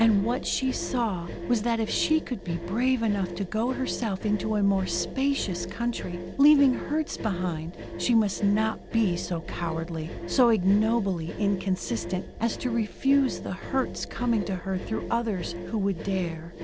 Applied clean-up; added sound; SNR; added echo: none; Engine; 10 dB; none.